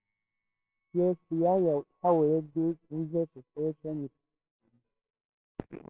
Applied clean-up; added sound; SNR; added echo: neural separator model SepFormer WHAMR!.